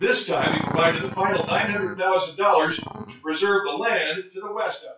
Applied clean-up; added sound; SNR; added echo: classical method WPE with log-MMSE.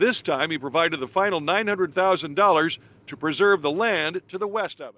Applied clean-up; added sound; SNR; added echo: none; none; none; none.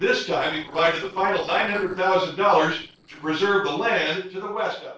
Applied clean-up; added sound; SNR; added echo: neural separator model SepFormer DNS4.